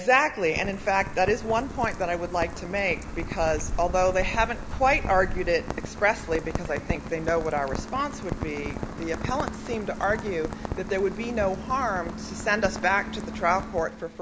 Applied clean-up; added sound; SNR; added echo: none; Rain; 7 dB; none.